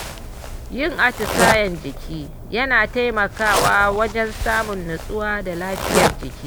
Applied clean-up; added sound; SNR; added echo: none; Zipper (clothing); 4 dB; none.